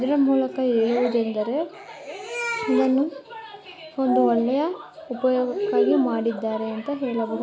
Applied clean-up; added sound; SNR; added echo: none; none; none; none.